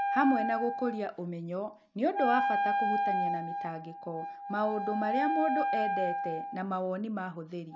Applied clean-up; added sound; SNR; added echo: none; Wind instrument, woodwind instrument; 0 dB; none.